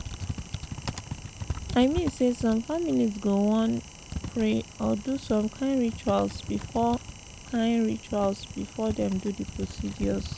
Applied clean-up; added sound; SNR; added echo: none; Typing; 10 dB; none.